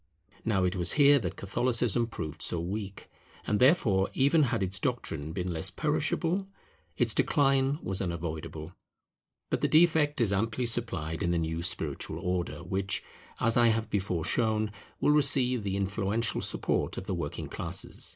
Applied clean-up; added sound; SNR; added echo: neural mask model Resemble Enhance denoiser.